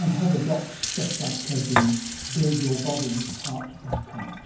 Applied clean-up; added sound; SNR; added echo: none; Fill (with liquid) / Sink (filling or washing); 5 dB; reverberation time 0.9 s.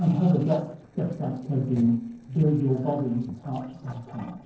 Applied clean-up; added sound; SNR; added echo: neural separator model SepFormer DNS4.